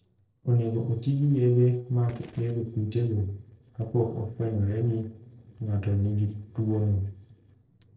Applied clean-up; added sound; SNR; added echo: neural separator model SepFormer DNS4.